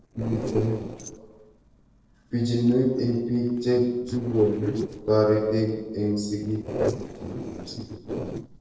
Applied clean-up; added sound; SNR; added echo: neural separator model SepFormer DNS4.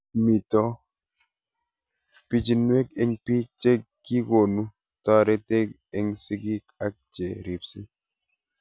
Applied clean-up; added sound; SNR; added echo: none; none; none; none.